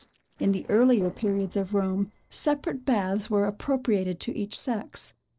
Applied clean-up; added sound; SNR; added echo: neural separator model SepFormer DNS4.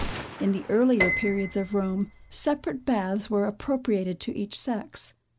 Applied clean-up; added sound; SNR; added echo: none; Gunshot, gunfire + Piano; 9 dB; none.